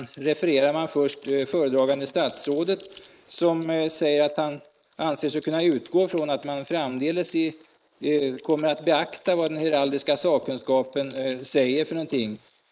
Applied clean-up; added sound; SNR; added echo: neural mask model Resemble Enhance denoiser.